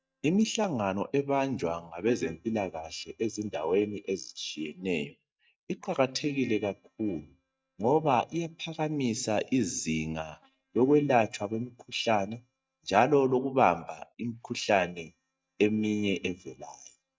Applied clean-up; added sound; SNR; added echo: neural mask model DeepFilterNet 3.